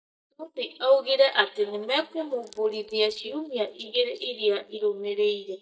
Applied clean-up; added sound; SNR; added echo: neural mask model DeepFilterNet 3.